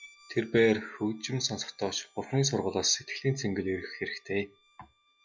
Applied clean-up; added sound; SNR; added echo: classical method log-MMSE.